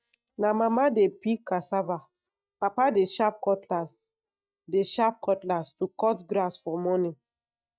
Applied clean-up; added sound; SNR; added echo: neural mask model DeepFilterNet 3.